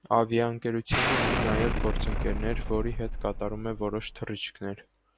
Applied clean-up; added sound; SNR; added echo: none; Explosion; -2 dB; none.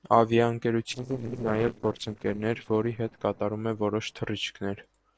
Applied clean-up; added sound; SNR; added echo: neural separator model SepFormer DNS4.